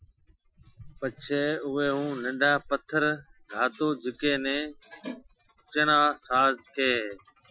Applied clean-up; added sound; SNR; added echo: classical method Wiener filter.